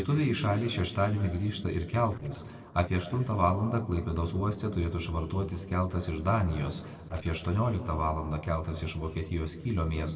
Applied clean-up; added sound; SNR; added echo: neural separator model SepFormer DNS4.